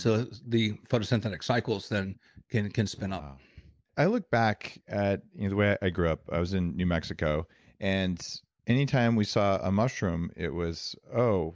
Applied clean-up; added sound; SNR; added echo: none; none; none; none.